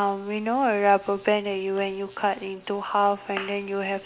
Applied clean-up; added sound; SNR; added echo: none; none; none; none.